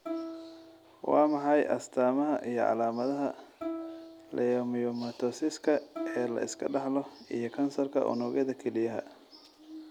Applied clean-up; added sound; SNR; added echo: none; Plucked string instrument; 12 dB; none.